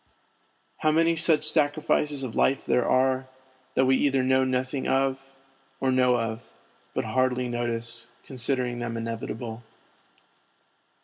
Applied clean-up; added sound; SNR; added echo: none; none; none; none.